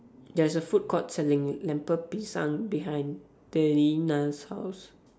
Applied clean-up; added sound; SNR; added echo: none; none; none; none.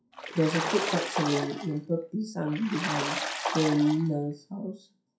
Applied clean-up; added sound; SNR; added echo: classical method WPE with log-MMSE.